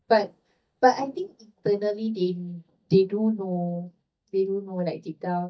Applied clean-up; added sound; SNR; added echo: neural mask model DeepFilterNet 3.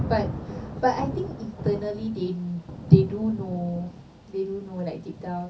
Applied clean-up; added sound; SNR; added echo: none; Thunder / Rain; 9 dB; reverberation time 0.3 s.